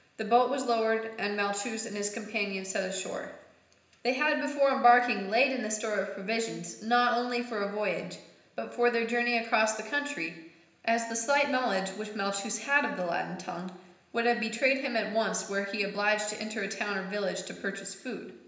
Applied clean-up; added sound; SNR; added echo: none; none; none; reverberation time 0.9 s.